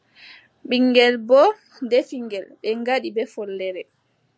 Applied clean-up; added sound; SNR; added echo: none; none; none; none.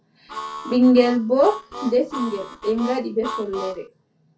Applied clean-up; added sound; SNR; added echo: none; Harmonica; 12 dB; reverberation time 0.3 s.